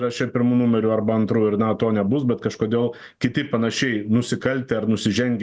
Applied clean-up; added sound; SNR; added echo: none; none; none; none.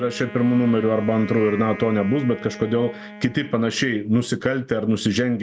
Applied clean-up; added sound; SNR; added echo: none; Wind instrument, woodwind instrument; 17 dB; none.